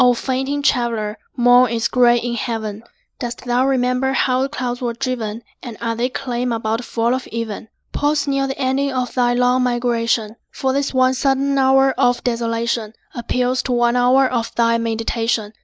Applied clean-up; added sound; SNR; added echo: neural mask model Resemble Enhance denoiser.